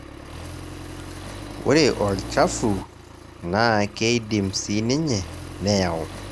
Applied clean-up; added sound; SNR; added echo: none; Accelerating, revving, vroom; 12 dB; none.